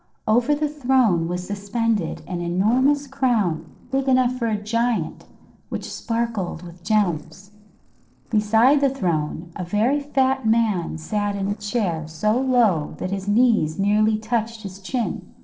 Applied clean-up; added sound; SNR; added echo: neural separator model SepFormer DNS4.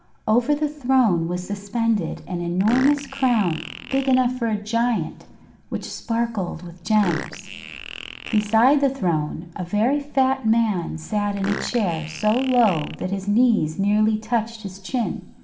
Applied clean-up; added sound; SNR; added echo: none; Fart; 15 dB; reverberation time 1.6 s.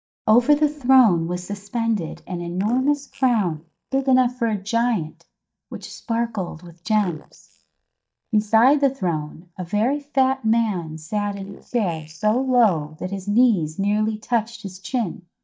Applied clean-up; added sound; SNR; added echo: neural mask model DeepFilterNet 3.